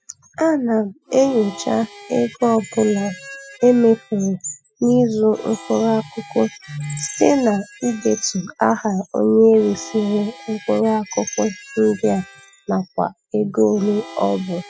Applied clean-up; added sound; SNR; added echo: classical method spectral subtraction.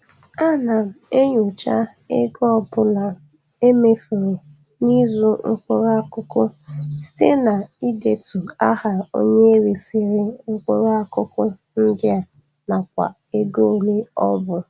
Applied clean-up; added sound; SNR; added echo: none; none; none; none.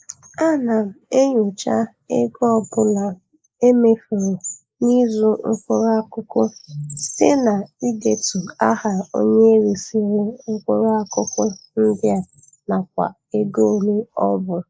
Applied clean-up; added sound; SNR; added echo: neural mask model Resemble Enhance denoiser.